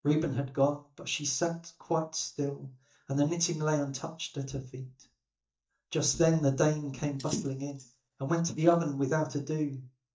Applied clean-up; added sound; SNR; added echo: neural mask model DeepFilterNet 3.